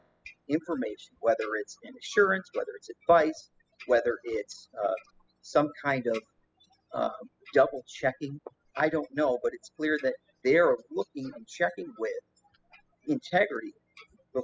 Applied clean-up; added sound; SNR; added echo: classical method spectral subtraction.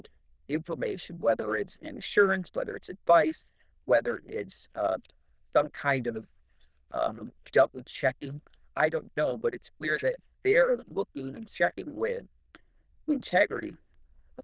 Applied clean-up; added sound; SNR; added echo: neural diffusion model UNIVERSE++.